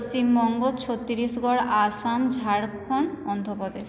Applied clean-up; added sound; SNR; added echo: none; none; none; none.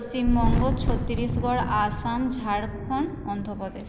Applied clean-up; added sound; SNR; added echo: none; Thunder; 1 dB; none.